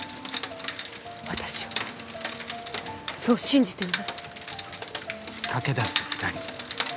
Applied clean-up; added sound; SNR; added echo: none; Rain; 5 dB; none.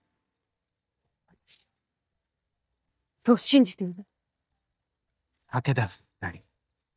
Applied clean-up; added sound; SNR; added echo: neural mask model DeepFilterNet 3.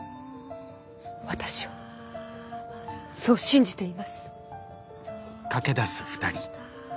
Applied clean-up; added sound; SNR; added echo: none; none; none; none.